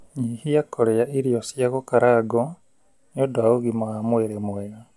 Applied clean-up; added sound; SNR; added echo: none; none; none; none.